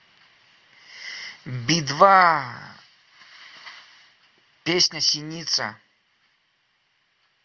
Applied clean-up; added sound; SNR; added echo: none; none; none; none.